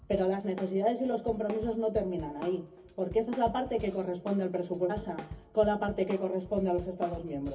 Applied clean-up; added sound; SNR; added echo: none; Drum kit; 15 dB; reverberation time 0.3 s.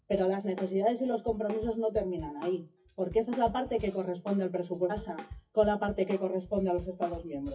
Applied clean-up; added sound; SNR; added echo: classical method WPE with log-MMSE.